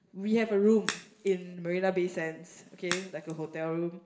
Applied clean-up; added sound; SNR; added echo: none; Crack; 10 dB; reverberation time 0.6 s.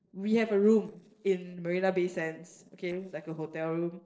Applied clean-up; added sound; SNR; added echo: neural separator model SepFormer DNS4.